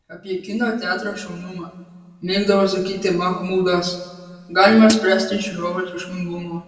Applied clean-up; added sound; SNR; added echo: none; Hi-hat; 6 dB; reverberation time 1.2 s.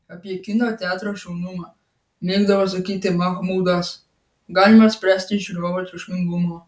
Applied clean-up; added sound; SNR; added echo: none; none; none; none.